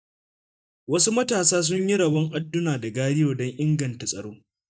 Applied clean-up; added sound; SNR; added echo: neural mask model DeepFilterNet 3.